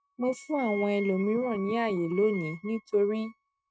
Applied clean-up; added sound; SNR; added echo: neural mask model RNNoise.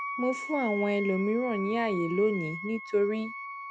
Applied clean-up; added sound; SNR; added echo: none; Wind instrument, woodwind instrument; 9 dB; none.